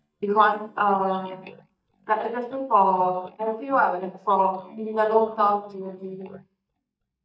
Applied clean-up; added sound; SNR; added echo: neural mask model DeepFilterNet 3.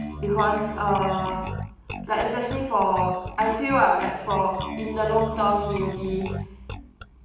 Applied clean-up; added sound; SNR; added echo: none; Bass guitar; 8 dB; reverberation time 0.7 s.